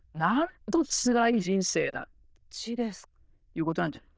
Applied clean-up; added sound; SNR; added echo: neural diffusion model UNIVERSE++.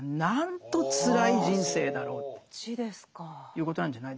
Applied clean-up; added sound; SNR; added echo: none; none; none; none.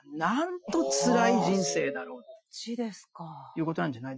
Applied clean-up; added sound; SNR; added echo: classical method Wiener filter.